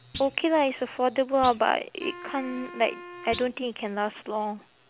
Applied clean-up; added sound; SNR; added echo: none; Thump, thud + Wind instrument, woodwind instrument; 16 dB; none.